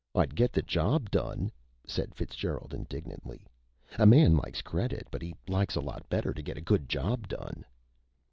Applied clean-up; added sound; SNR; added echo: none; none; none; none.